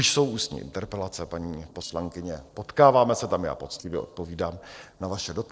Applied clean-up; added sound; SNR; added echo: neural separator model SepFormer DNS4.